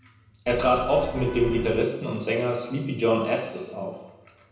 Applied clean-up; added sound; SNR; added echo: none; Vehicle horn, car horn, honking; 9 dB; reverberation time 0.9 s.